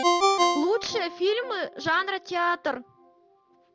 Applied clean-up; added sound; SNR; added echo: none; Ringtone; 0 dB; none.